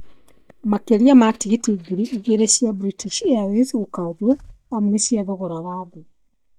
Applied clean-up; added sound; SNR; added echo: neural mask model DeepFilterNet 3.